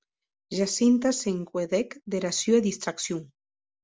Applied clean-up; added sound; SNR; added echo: none; none; none; none.